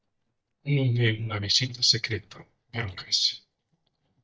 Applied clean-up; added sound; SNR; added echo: neural mask model DeepFilterNet 3.